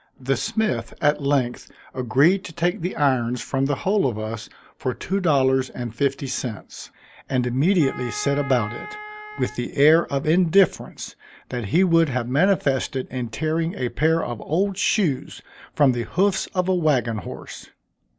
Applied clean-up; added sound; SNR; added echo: none; Wind instrument, woodwind instrument; 13 dB; none.